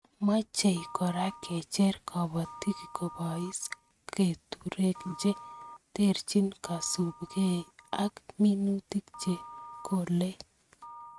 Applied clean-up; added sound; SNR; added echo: neural mask model RNNoise.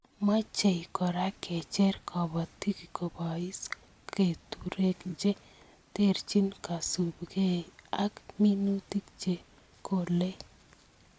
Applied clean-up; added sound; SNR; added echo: none; none; none; none.